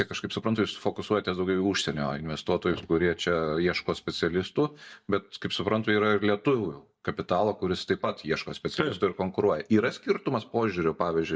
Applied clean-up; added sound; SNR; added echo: neural mask model DeepFilterNet 3.